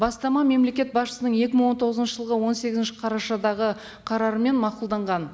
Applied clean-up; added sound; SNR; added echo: none; none; none; none.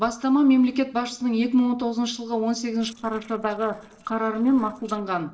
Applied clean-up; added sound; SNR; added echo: neural separator model SepFormer DNS4.